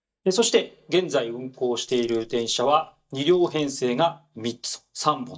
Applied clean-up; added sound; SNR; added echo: neural mask model DeepFilterNet 3.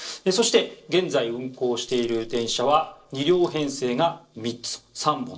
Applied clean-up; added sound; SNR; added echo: neural separator model SepFormer DNS4.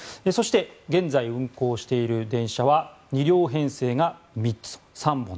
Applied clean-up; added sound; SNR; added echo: none; none; none; none.